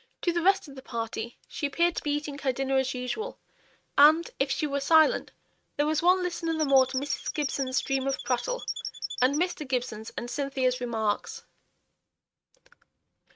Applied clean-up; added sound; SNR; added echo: neural mask model RNNoise.